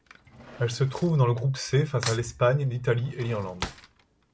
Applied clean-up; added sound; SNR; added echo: none; Cutlery, silverware / Drawer open or close; 15 dB; none.